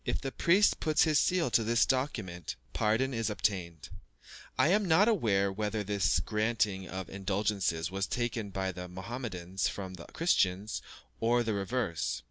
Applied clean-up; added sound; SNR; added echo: none; none; none; none.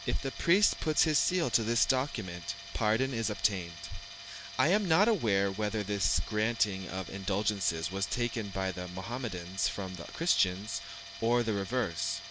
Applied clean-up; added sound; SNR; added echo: none; Tools; 14 dB; none.